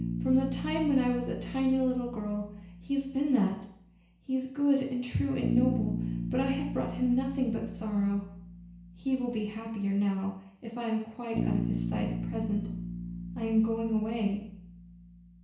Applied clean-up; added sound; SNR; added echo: none; Bass guitar; 6 dB; reverberation time 0.5 s.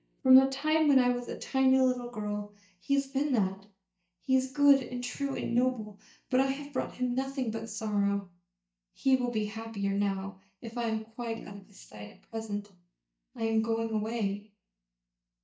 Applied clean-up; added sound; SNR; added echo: neural mask model DeepFilterNet 3.